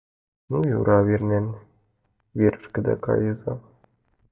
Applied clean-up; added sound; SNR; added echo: neural mask model DeepFilterNet 3.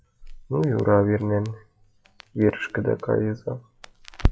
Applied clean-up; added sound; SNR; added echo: classical method WPE with log-MMSE.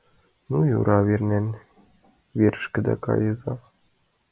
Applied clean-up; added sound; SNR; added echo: none; none; none; none.